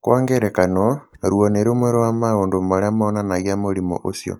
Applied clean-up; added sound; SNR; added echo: neural mask model DeepFilterNet 3.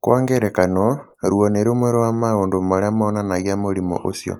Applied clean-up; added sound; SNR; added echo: neural mask model Resemble Enhance denoiser.